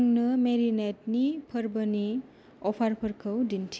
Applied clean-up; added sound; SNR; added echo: none; none; none; none.